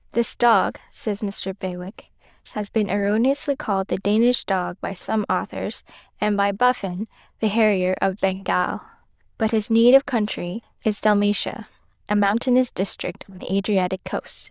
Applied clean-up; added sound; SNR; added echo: neural diffusion model UNIVERSE++.